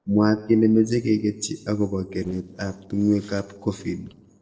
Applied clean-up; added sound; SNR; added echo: neural separator model SepFormer DNS4.